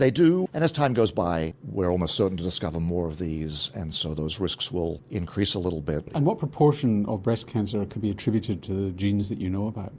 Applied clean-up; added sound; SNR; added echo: none; none; none; none.